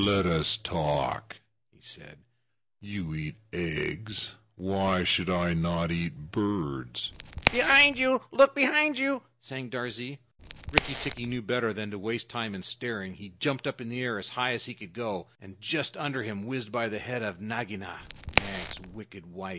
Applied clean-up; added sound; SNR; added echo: none; Crack; 1 dB; none.